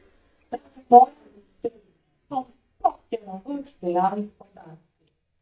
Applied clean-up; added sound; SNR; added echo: neural mask model DeepFilterNet 3.